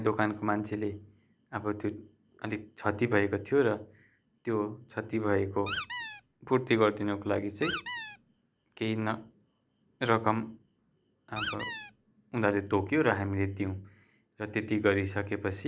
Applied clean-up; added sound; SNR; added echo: none; Squeak; 3 dB; none.